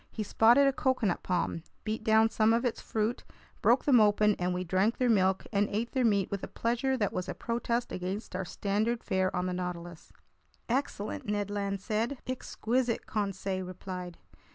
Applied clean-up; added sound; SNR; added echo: none; none; none; none.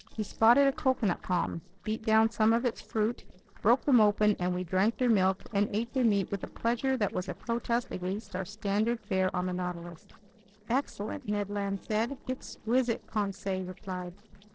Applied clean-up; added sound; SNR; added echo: neural separator model SepFormer DNS4.